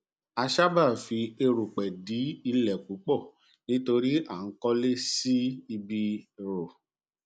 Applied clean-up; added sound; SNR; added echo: none; none; none; none.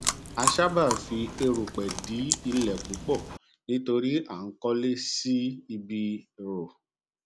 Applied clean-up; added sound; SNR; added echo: none; Chewing, mastication; 4 dB; none.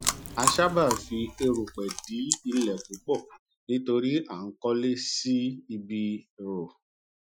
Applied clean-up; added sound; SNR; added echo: classical method Wiener filter.